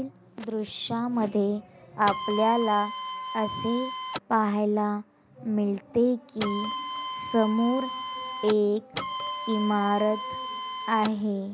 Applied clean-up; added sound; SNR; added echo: none; Printer; 6 dB; none.